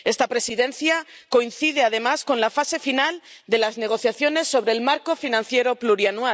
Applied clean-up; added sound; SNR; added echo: none; none; none; none.